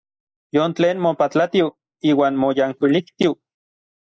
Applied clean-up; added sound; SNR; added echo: neural mask model Resemble Enhance denoiser.